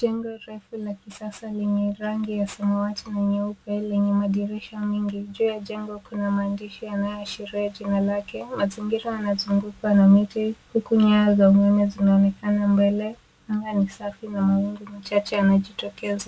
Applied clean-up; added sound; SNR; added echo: none; none; none; none.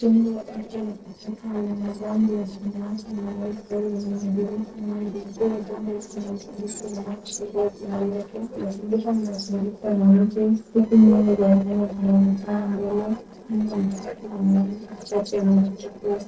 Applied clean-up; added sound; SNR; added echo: neural separator model SepFormer DNS4.